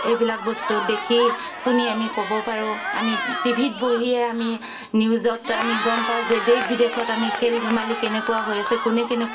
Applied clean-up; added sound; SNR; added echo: none; Cheering; 5 dB; reverberation time 0.2 s.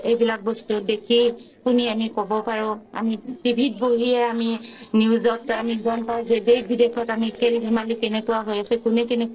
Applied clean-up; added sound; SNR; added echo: neural separator model SepFormer DNS4.